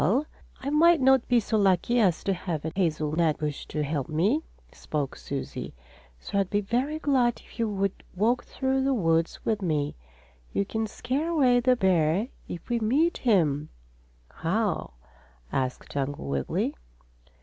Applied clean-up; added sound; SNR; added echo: none; none; none; none.